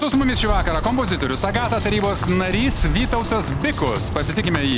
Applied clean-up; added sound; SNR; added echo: none; Bird vocalization, bird call, bird song; 4 dB; none.